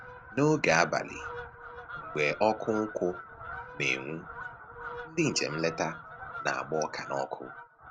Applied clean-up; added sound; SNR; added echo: none; Fowl; 12 dB; none.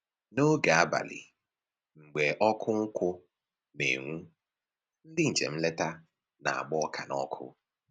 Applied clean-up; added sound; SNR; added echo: none; none; none; none.